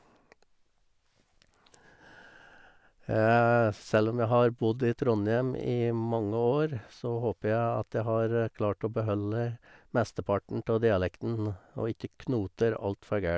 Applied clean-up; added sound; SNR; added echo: none; none; none; none.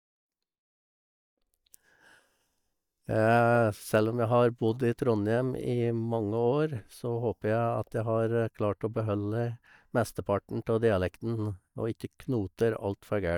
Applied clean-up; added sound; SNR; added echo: neural mask model DeepFilterNet 3.